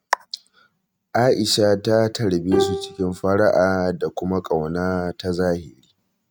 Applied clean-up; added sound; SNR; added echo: neural mask model RNNoise.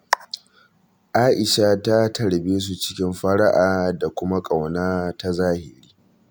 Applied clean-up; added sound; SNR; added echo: none; none; none; none.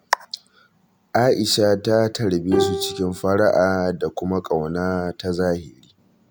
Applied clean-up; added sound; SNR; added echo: none; Bowed string instrument; 8 dB; none.